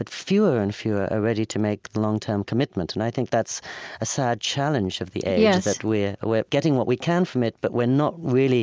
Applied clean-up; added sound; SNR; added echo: none; none; none; none.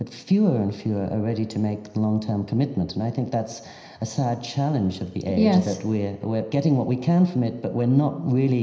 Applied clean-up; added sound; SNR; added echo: none; none; none; reverberation time 0.9 s.